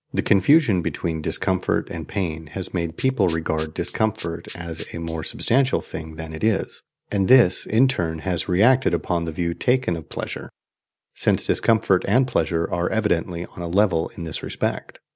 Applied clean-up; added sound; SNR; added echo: none; Rattle (instrument); 14 dB; none.